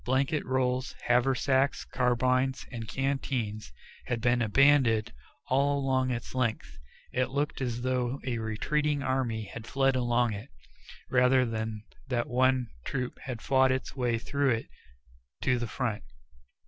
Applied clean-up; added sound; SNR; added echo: none; none; none; none.